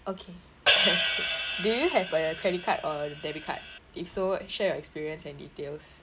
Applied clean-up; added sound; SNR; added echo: none; Hi-hat; -2 dB; none.